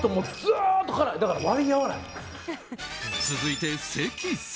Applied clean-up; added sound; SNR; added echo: none; Bell; 20 dB; none.